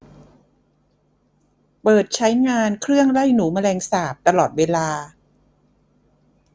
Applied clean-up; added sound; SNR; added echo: none; none; none; none.